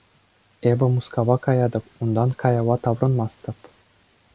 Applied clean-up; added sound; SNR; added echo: none; none; none; none.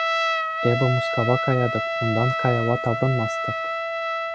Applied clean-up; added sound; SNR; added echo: none; Trumpet; 1 dB; none.